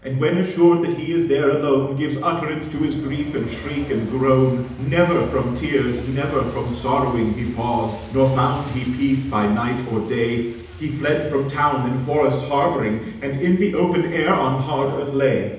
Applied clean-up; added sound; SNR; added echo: none; Truck; 18 dB; reverberation time 0.8 s.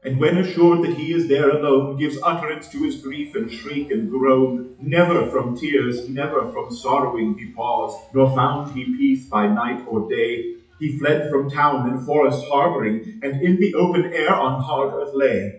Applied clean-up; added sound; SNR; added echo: classical method WPE with log-MMSE.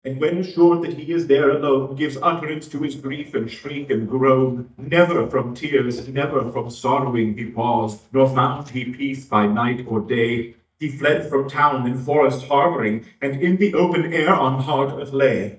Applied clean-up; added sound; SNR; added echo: neural mask model DeepFilterNet 3.